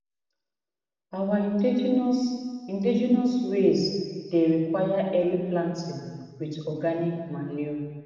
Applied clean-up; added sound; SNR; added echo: none; none; none; reverberation time 1.5 s.